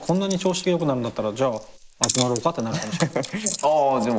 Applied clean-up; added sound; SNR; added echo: neural mask model Resemble Enhance denoiser.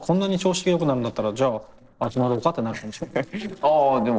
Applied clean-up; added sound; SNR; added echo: neural separator model SepFormer DNS4.